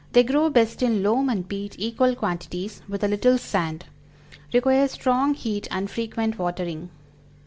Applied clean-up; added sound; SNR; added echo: none; none; none; none.